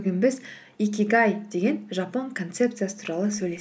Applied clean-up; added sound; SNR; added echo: none; none; none; none.